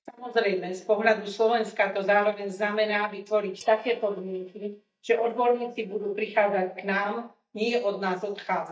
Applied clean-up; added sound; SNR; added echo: neural mask model DeepFilterNet 3.